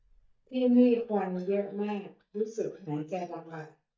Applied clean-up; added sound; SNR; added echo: neural mask model DeepFilterNet 3.